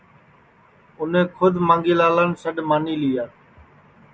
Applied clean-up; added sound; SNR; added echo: none; none; none; none.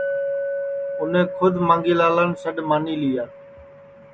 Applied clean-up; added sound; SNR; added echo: none; Chink, clink; 7 dB; none.